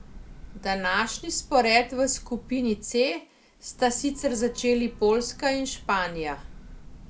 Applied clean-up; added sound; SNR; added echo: none; Train / Breathing; 17 dB; none.